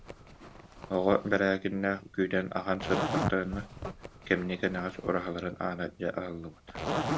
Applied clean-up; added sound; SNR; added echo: none; Zipper (clothing); 6 dB; none.